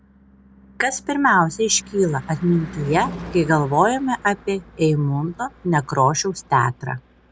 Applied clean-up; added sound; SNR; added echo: none; Car passing by / Engine / Truck; 18 dB; none.